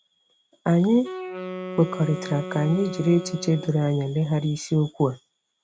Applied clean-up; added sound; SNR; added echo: none; Wind instrument, woodwind instrument; 11 dB; none.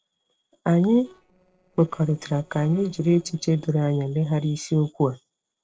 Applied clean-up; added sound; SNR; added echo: neural separator model SepFormer DNS4.